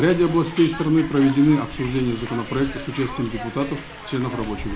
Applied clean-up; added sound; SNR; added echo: none; Hiss; 13 dB; reverberation time 0.4 s.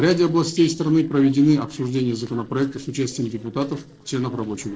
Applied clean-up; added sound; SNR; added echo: neural separator model SepFormer DNS4.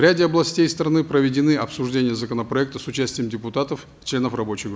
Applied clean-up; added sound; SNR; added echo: none; none; none; none.